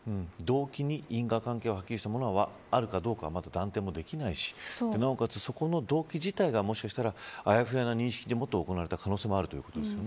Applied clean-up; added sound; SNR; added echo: none; none; none; none.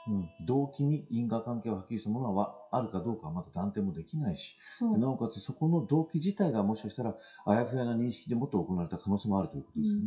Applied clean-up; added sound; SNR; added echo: classical method WPE with log-MMSE.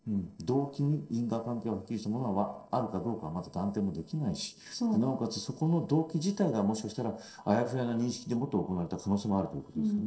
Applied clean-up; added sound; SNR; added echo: neural separator model SepFormer DNS4.